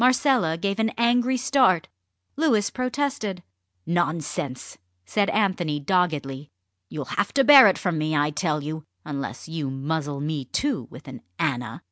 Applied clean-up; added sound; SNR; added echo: none; none; none; none.